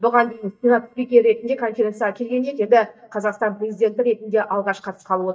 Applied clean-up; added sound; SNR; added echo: neural mask model DeepFilterNet 3.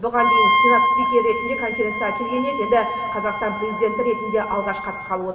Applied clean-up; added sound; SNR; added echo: none; Wind instrument, woodwind instrument; -1 dB; reverberation time 2.3 s.